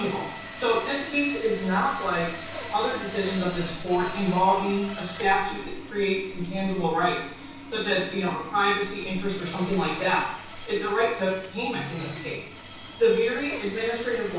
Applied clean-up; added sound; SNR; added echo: none; Sawing; 10 dB; reverberation time 0.7 s.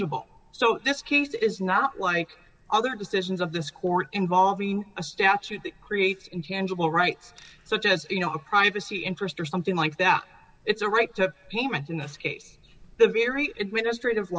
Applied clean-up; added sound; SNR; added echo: none; none; none; none.